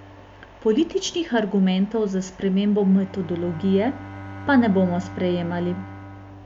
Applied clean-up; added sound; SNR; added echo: none; Bowed string instrument; 17 dB; none.